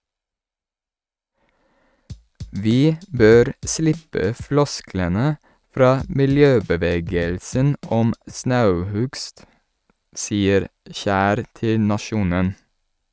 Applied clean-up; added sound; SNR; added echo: neural mask model RNNoise.